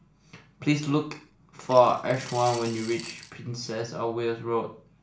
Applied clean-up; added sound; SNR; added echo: none; Coin (dropping) / Glass; 16 dB; reverberation time 0.4 s.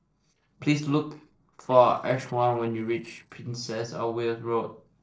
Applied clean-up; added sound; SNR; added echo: neural separator model SepFormer DNS4.